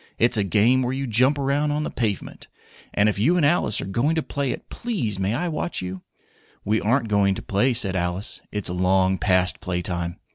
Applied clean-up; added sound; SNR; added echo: none; none; none; none.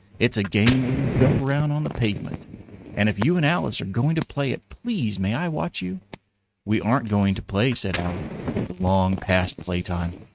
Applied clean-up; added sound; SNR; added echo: neural mask model RNNoise.